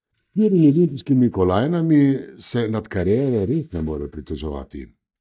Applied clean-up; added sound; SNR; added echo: neural mask model DeepFilterNet 3.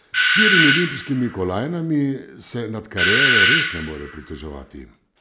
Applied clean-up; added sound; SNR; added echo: none; Doorbell; -5 dB; none.